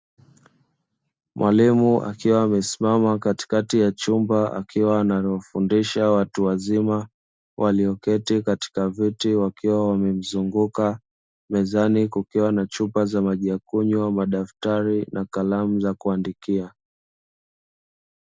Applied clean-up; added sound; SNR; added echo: none; none; none; none.